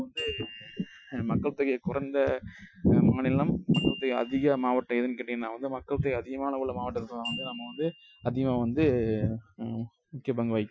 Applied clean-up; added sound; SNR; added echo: classical method Wiener filter.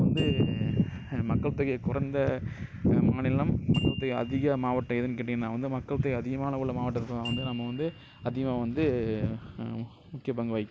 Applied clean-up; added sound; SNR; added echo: none; Glockenspiel; 20 dB; none.